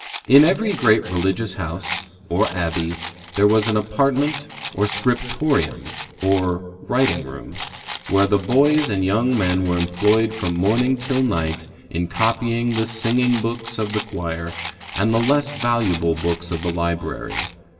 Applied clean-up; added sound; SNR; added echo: none; Rattle; 13 dB; reverberation time 2.3 s.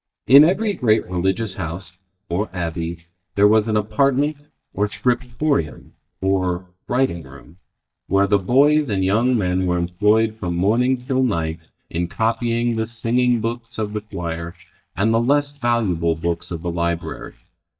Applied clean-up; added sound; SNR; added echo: neural mask model DeepFilterNet 3.